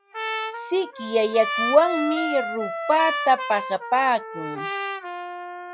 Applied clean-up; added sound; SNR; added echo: classical method log-MMSE.